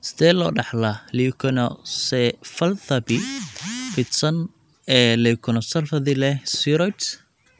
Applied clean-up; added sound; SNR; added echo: none; none; none; none.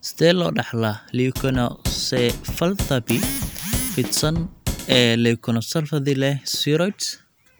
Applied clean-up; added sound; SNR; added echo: none; Drum kit; 7 dB; none.